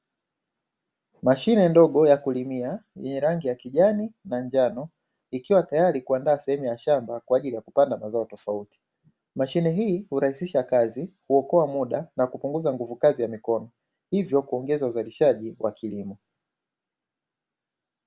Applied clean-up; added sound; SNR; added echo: none; none; none; none.